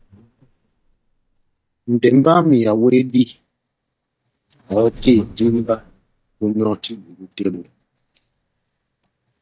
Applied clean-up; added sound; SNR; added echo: neural mask model DeepFilterNet 3.